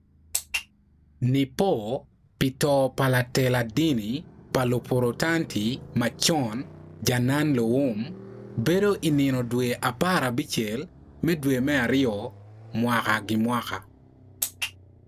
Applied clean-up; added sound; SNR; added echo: none; Motorcycle; 20 dB; none.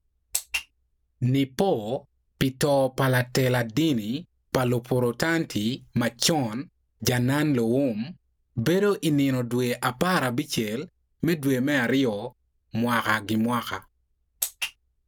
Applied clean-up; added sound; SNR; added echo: none; none; none; none.